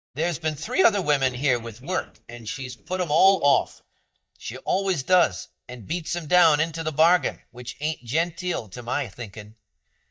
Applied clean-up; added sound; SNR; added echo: neural mask model DeepFilterNet 3.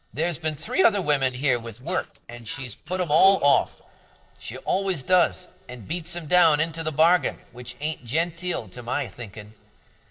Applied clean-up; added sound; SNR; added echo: neural separator model SepFormer DNS4.